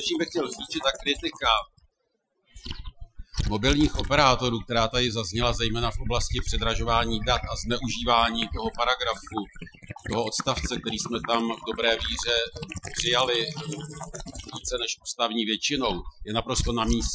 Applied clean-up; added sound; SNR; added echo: classical method Wiener filter.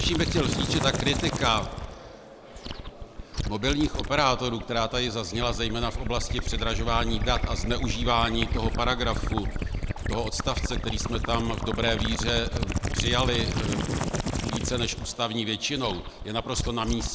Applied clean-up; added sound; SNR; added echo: none; Gurgling / Liquid; 1 dB; none.